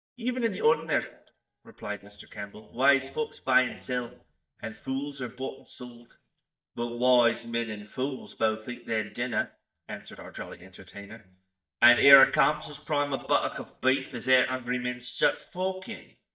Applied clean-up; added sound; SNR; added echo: neural mask model DeepFilterNet 3.